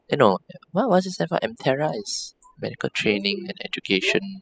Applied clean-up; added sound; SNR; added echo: classical method spectral subtraction.